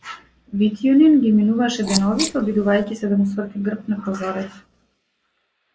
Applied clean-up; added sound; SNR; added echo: neural mask model Resemble Enhance denoiser.